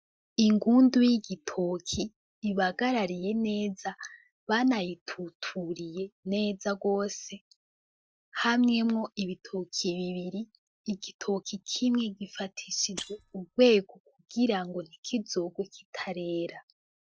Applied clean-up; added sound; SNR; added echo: classical method Wiener filter.